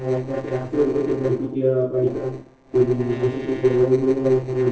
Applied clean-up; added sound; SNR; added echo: neural separator model SepFormer DNS4.